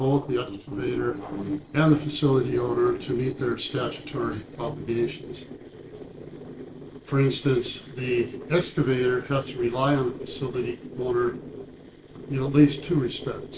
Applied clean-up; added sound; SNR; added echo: neural separator model SepFormer DNS4.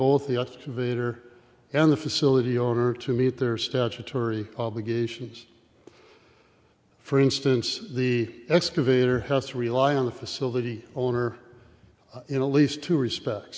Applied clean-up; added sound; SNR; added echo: none; none; none; none.